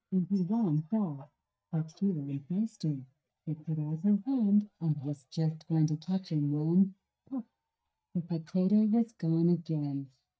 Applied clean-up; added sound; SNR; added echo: neural mask model DeepFilterNet 3.